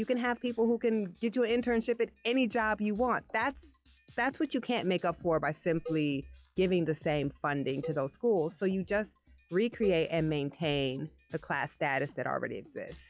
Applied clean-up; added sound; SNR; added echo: classical method log-MMSE.